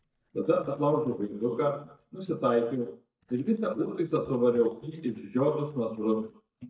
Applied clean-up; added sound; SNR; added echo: neural mask model DeepFilterNet 3.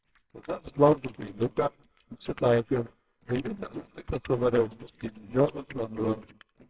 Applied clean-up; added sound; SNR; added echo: neural separator model SepFormer WHAMR!.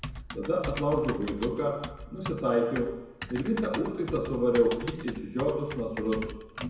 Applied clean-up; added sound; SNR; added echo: none; Typing; 10 dB; reverberation time 1.0 s.